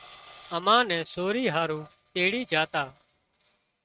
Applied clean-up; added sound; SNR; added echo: neural mask model RNNoise.